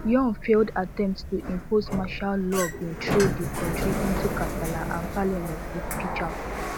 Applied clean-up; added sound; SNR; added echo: none; Sliding door; 4 dB; none.